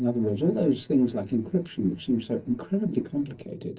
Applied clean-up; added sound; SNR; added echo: neural separator model SepFormer DNS4.